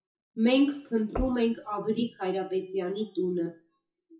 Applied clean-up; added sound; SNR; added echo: classical method WPE with log-MMSE.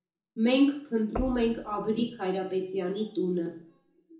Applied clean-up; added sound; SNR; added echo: none; Knock; 14 dB; reverberation time 0.7 s.